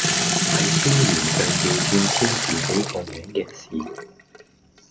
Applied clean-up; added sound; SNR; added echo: none; Sink (filling or washing) / Water tap, faucet; -3 dB; none.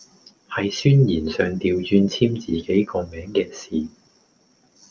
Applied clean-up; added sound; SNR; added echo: none; none; none; none.